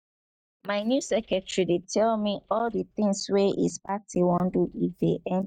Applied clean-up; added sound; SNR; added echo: neural mask model DeepFilterNet 3.